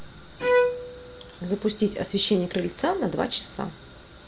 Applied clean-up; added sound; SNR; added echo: none; Bowed string instrument; 1 dB; none.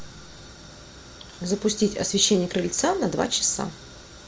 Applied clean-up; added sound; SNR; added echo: none; none; none; none.